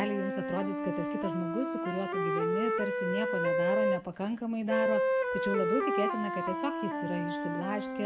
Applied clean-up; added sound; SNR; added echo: none; Wind instrument, woodwind instrument; -3 dB; reverberation time 0.4 s.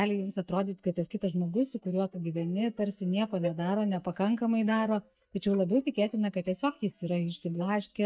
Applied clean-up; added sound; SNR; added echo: neural mask model DeepFilterNet 3.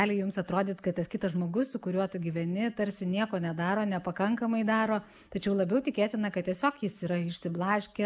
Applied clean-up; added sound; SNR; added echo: none; none; none; none.